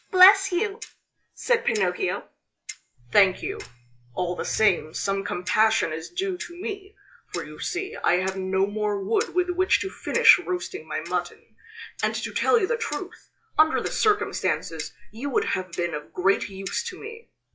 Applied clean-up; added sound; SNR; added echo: classical method log-MMSE.